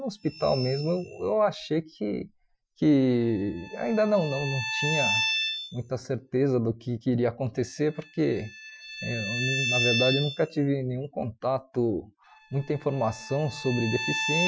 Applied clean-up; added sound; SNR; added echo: classical method Wiener filter.